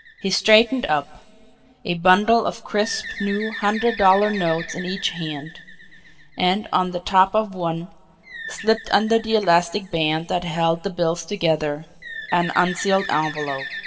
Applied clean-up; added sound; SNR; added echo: none; Bird; 15 dB; reverberation time 1.6 s.